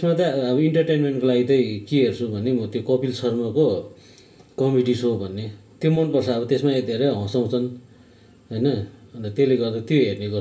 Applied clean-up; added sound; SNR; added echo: none; none; none; reverberation time 0.2 s.